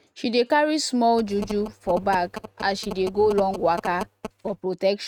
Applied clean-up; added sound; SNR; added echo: neural mask model RNNoise.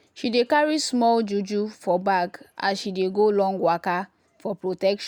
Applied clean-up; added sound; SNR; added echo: none; none; none; none.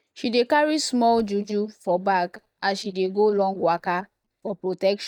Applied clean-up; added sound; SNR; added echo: neural mask model DeepFilterNet 3.